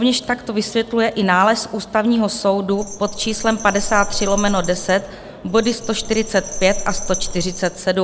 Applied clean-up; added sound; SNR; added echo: none; Bell; 7 dB; none.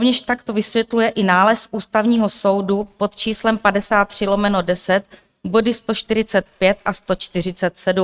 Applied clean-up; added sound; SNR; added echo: neural mask model RNNoise.